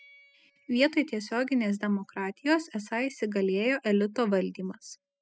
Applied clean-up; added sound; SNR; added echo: classical method spectral subtraction.